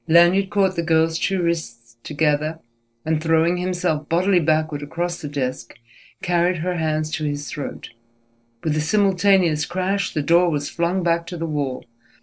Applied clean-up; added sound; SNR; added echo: neural separator model SepFormer DNS4.